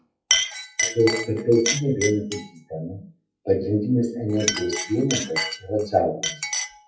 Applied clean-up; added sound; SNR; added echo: classical method WPE with log-MMSE.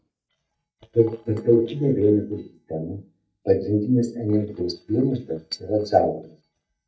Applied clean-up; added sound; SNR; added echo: neural mask model DeepFilterNet 3.